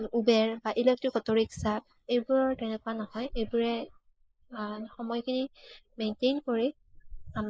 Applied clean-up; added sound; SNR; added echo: neural mask model Resemble Enhance denoiser.